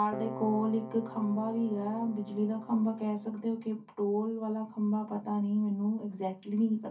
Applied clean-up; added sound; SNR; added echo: none; Keyboard (musical); 13 dB; reverberation time 0.3 s.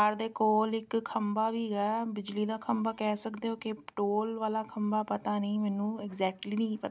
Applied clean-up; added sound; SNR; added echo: none; none; none; none.